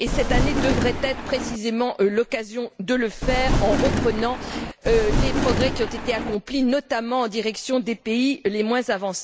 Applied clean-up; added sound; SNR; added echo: none; Thunder; -1 dB; none.